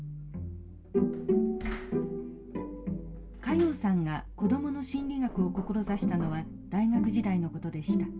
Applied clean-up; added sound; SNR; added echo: none; Knock; 16 dB; reverberation time 0.2 s.